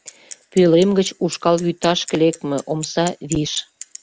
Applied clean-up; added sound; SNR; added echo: none; Bicycle; 18 dB; none.